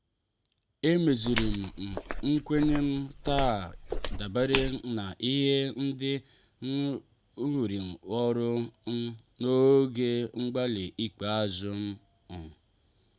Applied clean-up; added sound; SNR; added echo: none; Walk, footsteps; 4 dB; none.